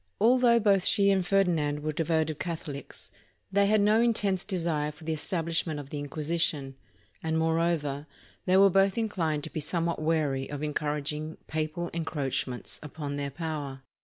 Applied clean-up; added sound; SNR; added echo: none; none; none; none.